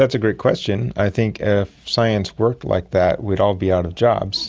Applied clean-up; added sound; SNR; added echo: none; none; none; none.